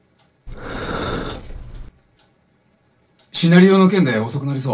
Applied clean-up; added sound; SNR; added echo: neural separator model SepFormer DNS4.